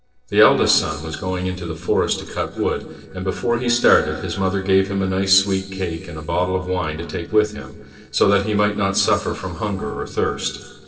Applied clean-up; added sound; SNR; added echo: neural separator model SepFormer DNS4.